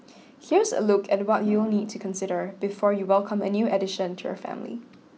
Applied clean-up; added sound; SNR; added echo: none; none; none; none.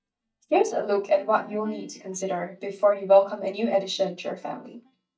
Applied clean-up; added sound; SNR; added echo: neural mask model DeepFilterNet 3.